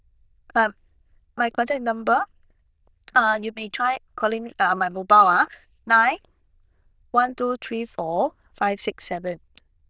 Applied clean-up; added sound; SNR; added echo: neural diffusion model UNIVERSE++.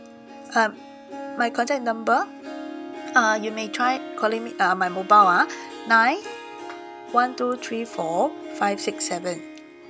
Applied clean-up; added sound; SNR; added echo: none; Harp; 13 dB; none.